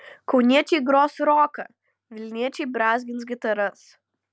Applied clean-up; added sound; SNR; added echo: none; none; none; none.